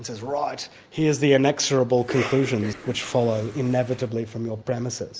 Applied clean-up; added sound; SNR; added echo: none; Cough; 12 dB; none.